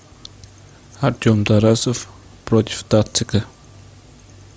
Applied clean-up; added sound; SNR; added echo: none; none; none; none.